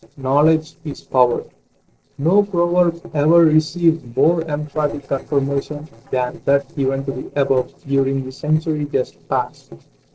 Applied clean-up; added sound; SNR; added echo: neural separator model SepFormer DNS4.